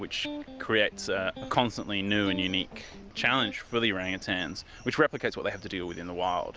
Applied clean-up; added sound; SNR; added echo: none; Electric guitar; 13 dB; none.